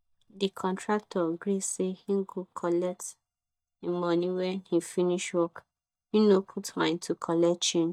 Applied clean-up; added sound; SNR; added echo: neural mask model DeepFilterNet 3.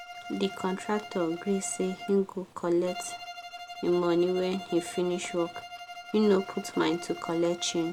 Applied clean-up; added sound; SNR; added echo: none; Bowed string instrument; 13 dB; none.